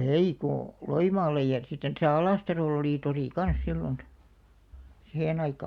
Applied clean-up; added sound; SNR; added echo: none; none; none; none.